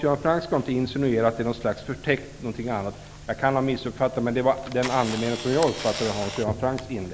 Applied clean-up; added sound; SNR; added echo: none; Camera; 11 dB; none.